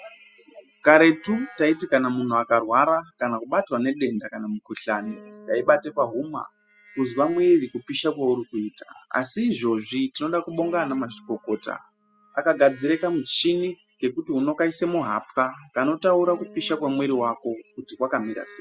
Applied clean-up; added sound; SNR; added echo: classical method spectral subtraction.